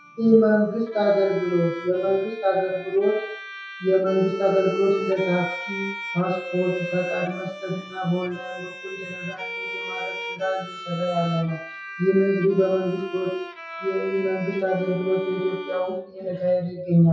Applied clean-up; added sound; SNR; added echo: classical method WPE with log-MMSE.